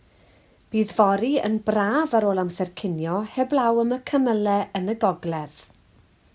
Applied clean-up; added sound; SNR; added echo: none; none; none; none.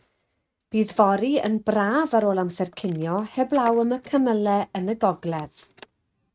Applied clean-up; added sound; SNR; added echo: neural mask model RNNoise.